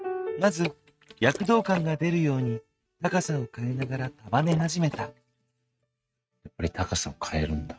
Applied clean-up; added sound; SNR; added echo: neural mask model RNNoise.